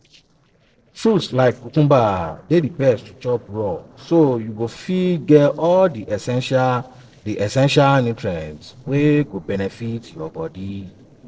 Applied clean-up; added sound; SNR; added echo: neural separator model SepFormer DNS4.